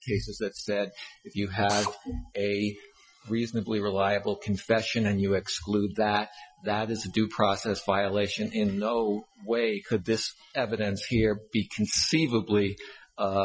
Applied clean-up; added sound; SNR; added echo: classical method Wiener filter.